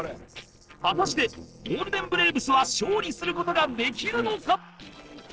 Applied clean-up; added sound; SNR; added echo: neural separator model SepFormer DNS4.